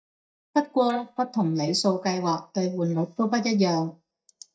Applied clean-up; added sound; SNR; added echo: neural mask model DeepFilterNet 3.